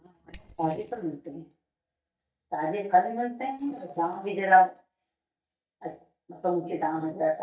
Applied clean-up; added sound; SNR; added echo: neural mask model DeepFilterNet 3.